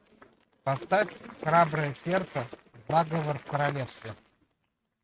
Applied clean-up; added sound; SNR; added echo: neural mask model RNNoise.